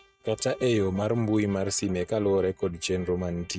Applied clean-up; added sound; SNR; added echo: neural mask model RNNoise.